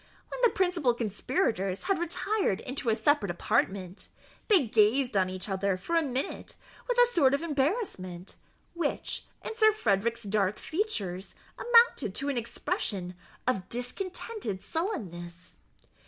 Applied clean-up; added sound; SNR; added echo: none; none; none; none.